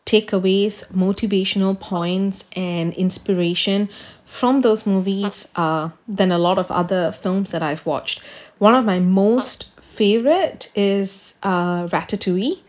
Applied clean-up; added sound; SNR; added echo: neural mask model Resemble Enhance denoiser.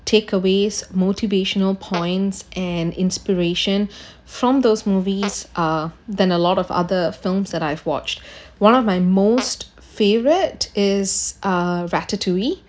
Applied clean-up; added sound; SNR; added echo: none; Fart; 17 dB; none.